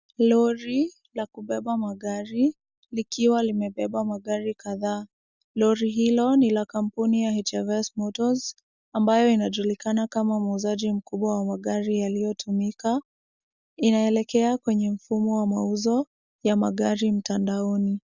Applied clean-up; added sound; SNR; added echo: none; none; none; none.